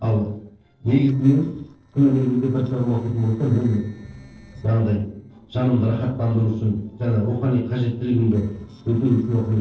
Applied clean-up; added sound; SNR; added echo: neural separator model SepFormer DNS4.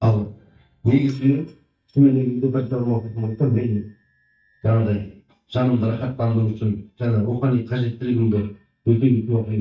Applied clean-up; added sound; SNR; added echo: neural mask model DeepFilterNet 3.